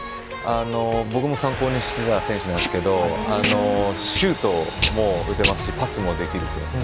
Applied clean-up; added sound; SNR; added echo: none; Packing tape, duct tape; 10 dB; none.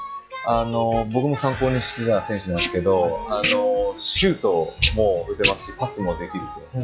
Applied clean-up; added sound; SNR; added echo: classical method log-MMSE.